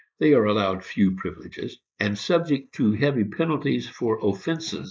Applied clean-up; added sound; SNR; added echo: neural mask model Resemble Enhance denoiser.